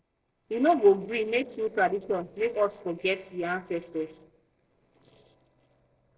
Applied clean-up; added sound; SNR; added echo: neural separator model SepFormer DNS4.